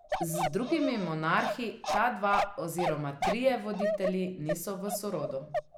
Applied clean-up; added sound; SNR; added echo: none; Bark; 3 dB; none.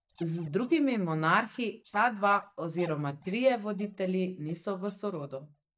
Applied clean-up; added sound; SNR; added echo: neural mask model DeepFilterNet 3.